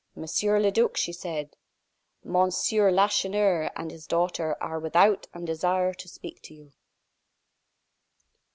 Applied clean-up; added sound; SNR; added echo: none; none; none; none.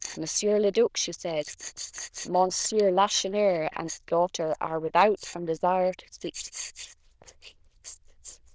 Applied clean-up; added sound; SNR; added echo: neural diffusion model UNIVERSE++.